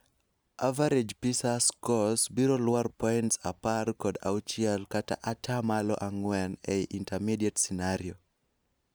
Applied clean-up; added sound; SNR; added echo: none; none; none; none.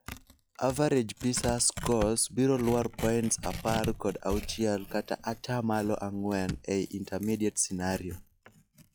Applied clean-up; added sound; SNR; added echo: classical method log-MMSE.